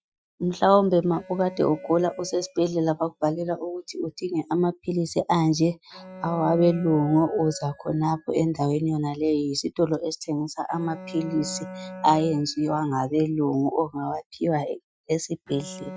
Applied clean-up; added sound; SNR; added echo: classical method Wiener filter.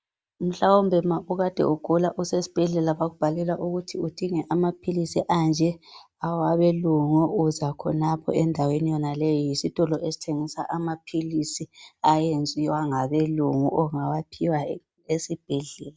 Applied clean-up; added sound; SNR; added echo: none; none; none; none.